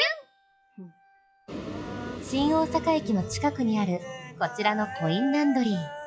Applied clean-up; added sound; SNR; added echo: classical method log-MMSE.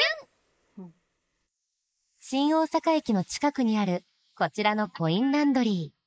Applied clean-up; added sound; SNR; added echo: neural mask model Resemble Enhance denoiser.